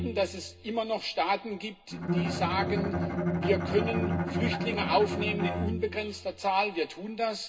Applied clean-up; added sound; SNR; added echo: none; Bowed string instrument; 1 dB; reverberation time 0.2 s.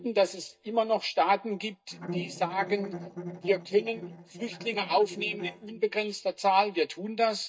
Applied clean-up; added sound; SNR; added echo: neural mask model DeepFilterNet 3.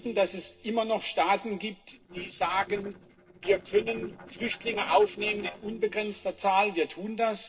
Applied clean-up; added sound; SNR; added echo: neural separator model SepFormer DNS4.